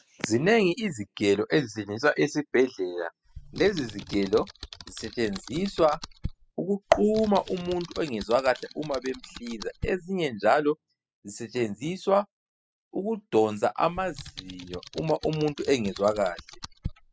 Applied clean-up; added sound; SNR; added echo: classical method spectral subtraction.